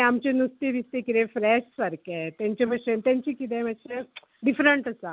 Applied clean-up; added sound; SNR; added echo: none; none; none; none.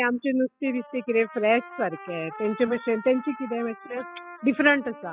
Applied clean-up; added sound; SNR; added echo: classical method spectral subtraction.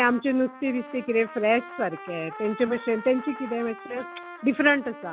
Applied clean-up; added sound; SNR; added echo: none; Trumpet; 15 dB; none.